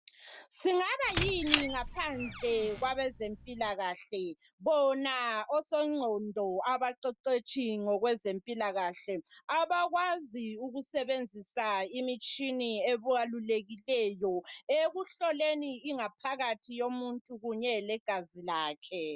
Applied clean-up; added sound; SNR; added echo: none; Squeak; 1 dB; none.